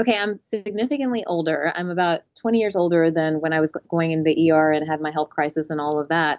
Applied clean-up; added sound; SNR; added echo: none; none; none; none.